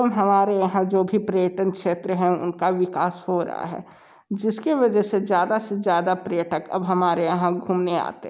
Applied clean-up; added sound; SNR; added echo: none; none; none; none.